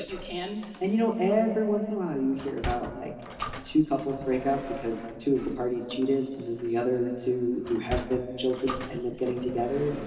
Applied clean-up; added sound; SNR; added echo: none; Sliding door; 13 dB; reverberation time 2.5 s.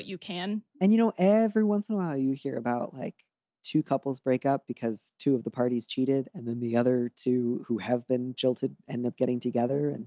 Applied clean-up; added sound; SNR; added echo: none; none; none; none.